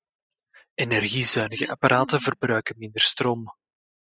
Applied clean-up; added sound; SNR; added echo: classical method spectral subtraction.